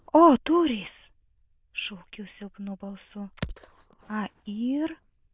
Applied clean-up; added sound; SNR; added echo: neural diffusion model UNIVERSE++.